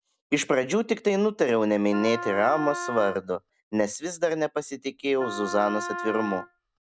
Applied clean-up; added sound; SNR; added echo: none; Wind instrument, woodwind instrument; 9 dB; none.